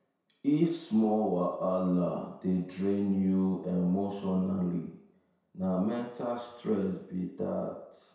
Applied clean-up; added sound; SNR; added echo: none; none; none; reverberation time 0.7 s.